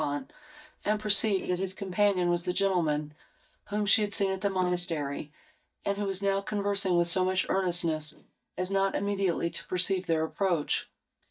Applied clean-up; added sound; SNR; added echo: neural mask model DeepFilterNet 3.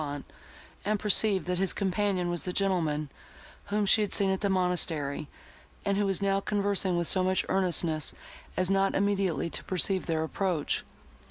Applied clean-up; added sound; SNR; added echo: none; none; none; none.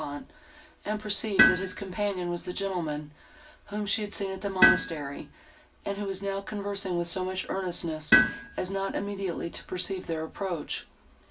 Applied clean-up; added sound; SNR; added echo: none; Tools; 0 dB; reverberation time 0.2 s.